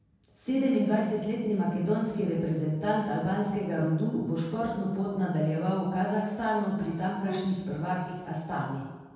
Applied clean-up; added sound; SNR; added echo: none; Bowed string instrument; 12 dB; reverberation time 1.2 s.